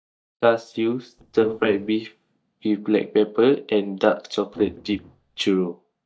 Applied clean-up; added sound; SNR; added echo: neural mask model DeepFilterNet 3.